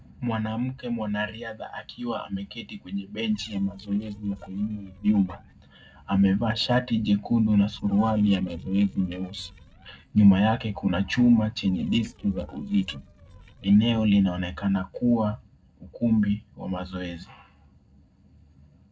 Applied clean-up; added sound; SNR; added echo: neural separator model SepFormer DNS4.